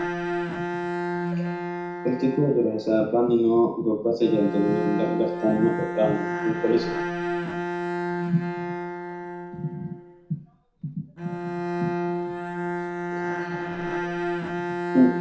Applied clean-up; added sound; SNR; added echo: none; Bowed string instrument; 3 dB; reverberation time 0.6 s.